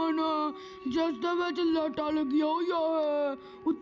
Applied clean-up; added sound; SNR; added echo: none; Wind instrument, woodwind instrument; 17 dB; none.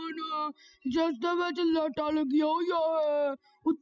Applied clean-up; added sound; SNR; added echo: classical method spectral subtraction.